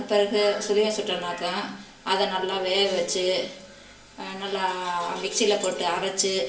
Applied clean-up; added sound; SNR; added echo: none; Vehicle horn, car horn, honking; 17 dB; reverberation time 0.3 s.